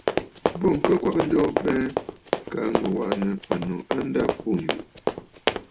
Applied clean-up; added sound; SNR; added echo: none; Run; 3 dB; none.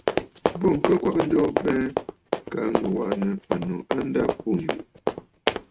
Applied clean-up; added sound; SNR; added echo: neural mask model RNNoise.